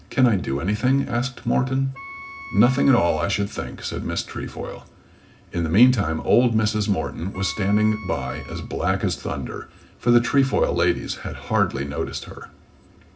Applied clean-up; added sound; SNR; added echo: none; Wind instrument, woodwind instrument; 18 dB; reverberation time 0.4 s.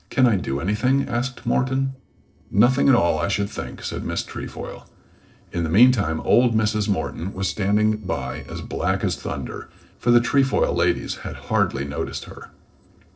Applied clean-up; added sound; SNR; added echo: neural separator model SepFormer DNS4.